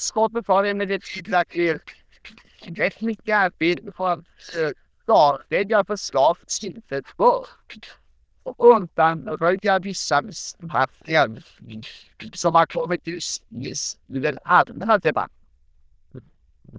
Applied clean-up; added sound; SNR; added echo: neural diffusion model UNIVERSE++.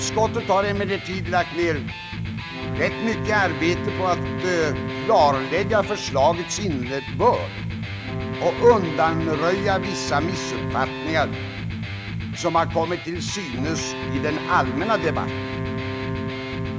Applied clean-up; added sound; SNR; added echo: none; Electric guitar + Wind instrument, woodwind instrument; 4 dB; none.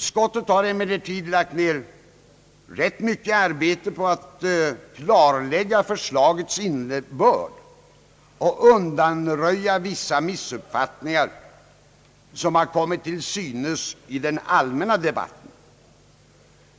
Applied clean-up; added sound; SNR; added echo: none; none; none; none.